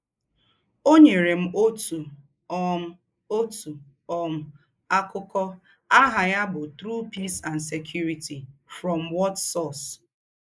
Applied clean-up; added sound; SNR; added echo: neural mask model Resemble Enhance denoiser.